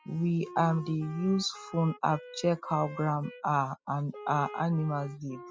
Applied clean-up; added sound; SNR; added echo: classical method spectral subtraction.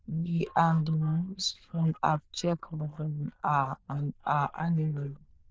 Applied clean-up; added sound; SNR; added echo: neural diffusion model UNIVERSE++.